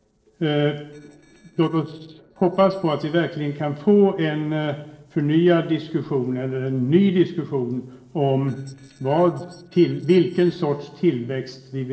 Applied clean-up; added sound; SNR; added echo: neural separator model SepFormer DNS4.